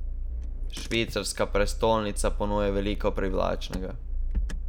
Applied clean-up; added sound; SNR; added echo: none; Engine / Car; 1 dB; none.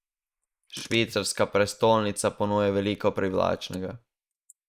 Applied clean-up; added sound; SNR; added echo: neural mask model Resemble Enhance denoiser.